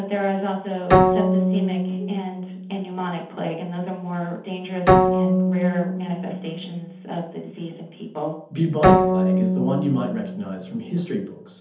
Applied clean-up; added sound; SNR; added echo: none; Bowed string instrument; -4 dB; reverberation time 0.6 s.